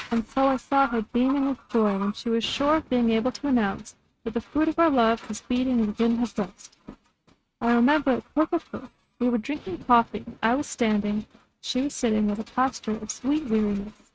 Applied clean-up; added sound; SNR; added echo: neural mask model RNNoise.